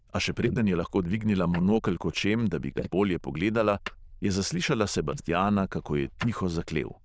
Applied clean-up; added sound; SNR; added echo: neural diffusion model UNIVERSE++.